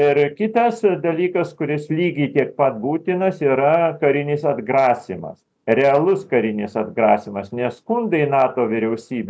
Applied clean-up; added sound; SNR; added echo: none; none; none; none.